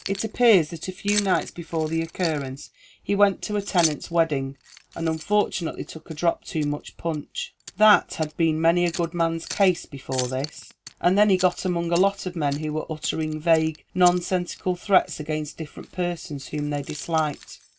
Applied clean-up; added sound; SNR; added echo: none; Keys jangling; 16 dB; none.